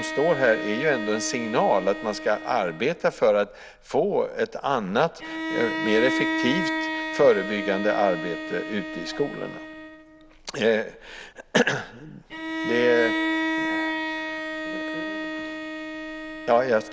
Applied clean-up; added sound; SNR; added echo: none; Bowed string instrument; 5 dB; none.